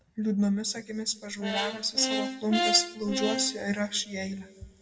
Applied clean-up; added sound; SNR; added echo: none; Brass instrument; 3 dB; reverberation time 1.3 s.